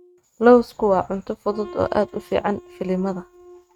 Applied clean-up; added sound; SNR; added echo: neural mask model RNNoise.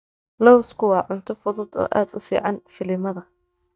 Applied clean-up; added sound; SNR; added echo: neural mask model DeepFilterNet 3.